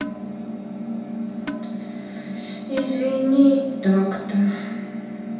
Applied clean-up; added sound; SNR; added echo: none; Percussion; 13 dB; reverberation time 0.9 s.